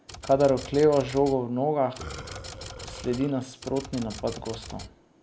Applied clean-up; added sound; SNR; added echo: none; Burping, eructation + Typewriter; 15 dB; none.